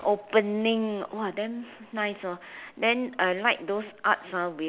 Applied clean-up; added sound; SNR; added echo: none; none; none; none.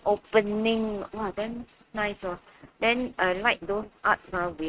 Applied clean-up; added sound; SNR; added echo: neural mask model RNNoise.